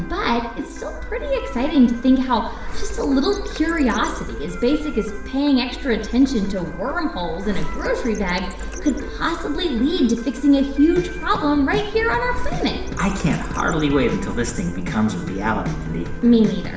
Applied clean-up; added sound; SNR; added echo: none; Printer; 8 dB; reverberation time 0.7 s.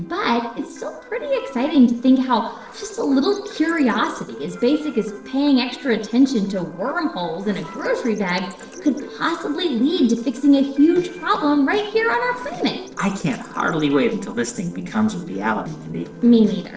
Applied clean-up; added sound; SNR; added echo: neural separator model SepFormer DNS4.